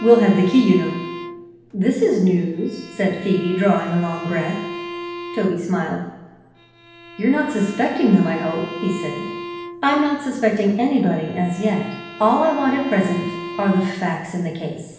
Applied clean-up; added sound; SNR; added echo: none; Bowed string instrument; 14 dB; reverberation time 0.9 s.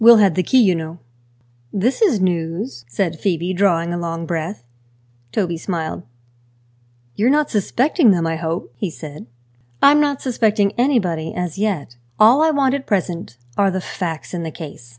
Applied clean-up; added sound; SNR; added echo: none; none; none; none.